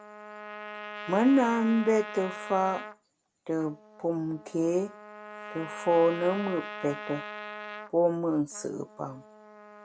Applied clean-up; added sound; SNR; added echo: none; Trumpet; 13 dB; none.